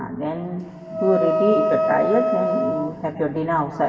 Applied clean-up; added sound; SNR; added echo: none; Wind instrument, woodwind instrument; 0 dB; reverberation time 2.2 s.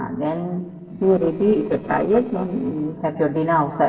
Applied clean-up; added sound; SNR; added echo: neural separator model SepFormer DNS4.